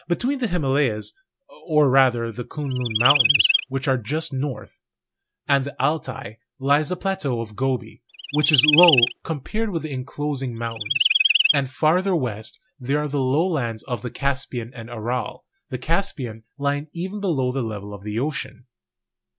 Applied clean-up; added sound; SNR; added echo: none; Chirp, tweet; -2 dB; none.